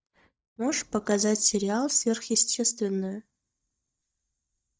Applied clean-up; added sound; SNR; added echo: neural mask model DeepFilterNet 3.